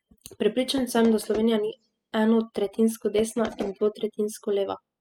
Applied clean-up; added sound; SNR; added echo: classical method spectral subtraction.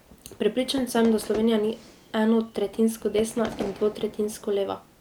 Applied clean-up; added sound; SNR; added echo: none; Fire / Fireworks; 16 dB; none.